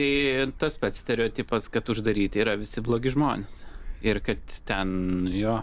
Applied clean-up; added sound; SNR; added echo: none; Gull, seagull; 11 dB; none.